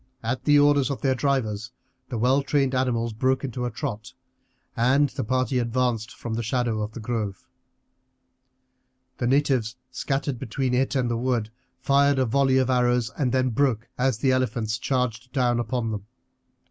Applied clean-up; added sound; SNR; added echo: none; none; none; none.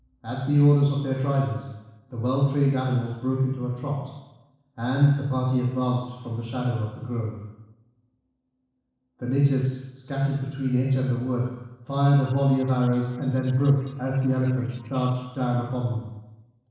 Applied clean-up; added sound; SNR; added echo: neural separator model SepFormer DNS4.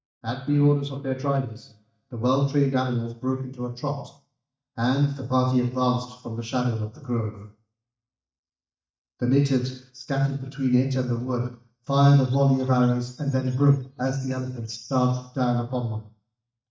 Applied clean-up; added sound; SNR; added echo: neural mask model DeepFilterNet 3.